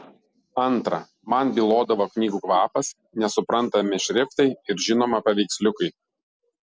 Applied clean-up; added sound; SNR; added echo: none; none; none; none.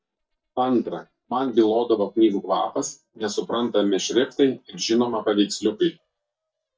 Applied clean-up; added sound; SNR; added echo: neural mask model DeepFilterNet 3.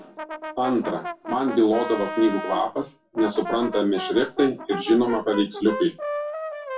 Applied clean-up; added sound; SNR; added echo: none; Brass instrument; 9 dB; reverberation time 0.2 s.